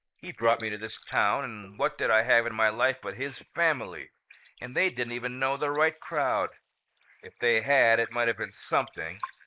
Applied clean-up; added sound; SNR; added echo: neural mask model Resemble Enhance denoiser.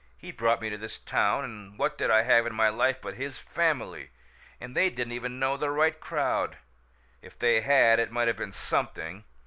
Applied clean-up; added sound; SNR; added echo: none; none; none; none.